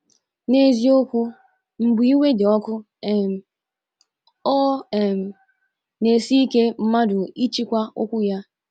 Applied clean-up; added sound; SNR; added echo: none; none; none; none.